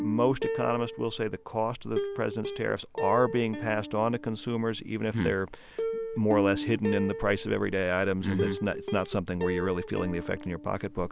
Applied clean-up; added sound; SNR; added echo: none; Plucked string instrument; 7 dB; none.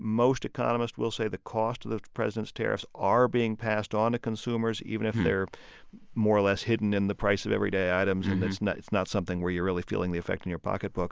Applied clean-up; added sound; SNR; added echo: none; none; none; none.